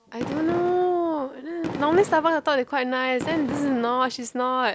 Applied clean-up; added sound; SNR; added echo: none; Fireworks; 12 dB; none.